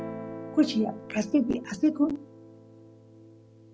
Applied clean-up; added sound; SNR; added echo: none; Guitar; 13 dB; none.